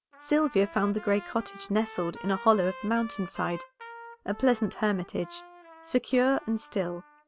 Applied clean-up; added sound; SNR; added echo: none; Trumpet; 18 dB; none.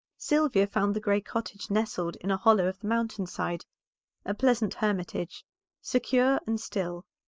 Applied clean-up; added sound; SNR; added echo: neural mask model Resemble Enhance denoiser.